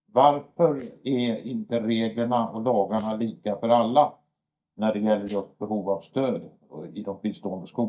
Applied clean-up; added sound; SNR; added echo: neural mask model DeepFilterNet 3.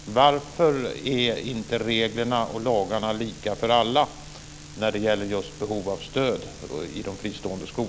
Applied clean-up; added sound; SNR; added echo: none; none; none; none.